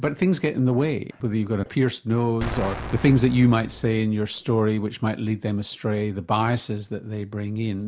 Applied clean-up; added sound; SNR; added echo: none; Explosion; 12 dB; none.